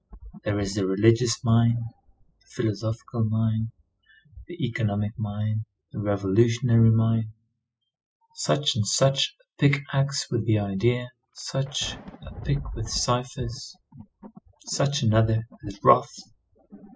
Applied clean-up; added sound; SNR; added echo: classical method spectral subtraction.